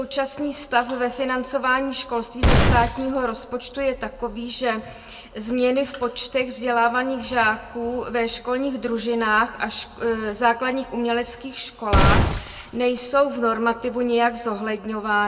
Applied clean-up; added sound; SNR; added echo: none; Glass; -4 dB; reverberation time 0.8 s.